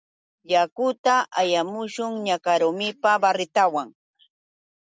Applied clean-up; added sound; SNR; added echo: none; none; none; none.